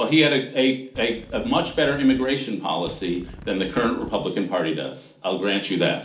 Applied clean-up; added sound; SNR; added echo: none; Wind; 19 dB; reverberation time 0.4 s.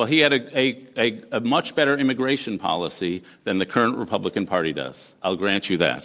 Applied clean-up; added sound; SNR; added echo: none; none; none; none.